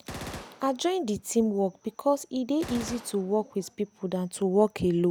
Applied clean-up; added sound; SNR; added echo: none; Gunshot, gunfire; 17 dB; none.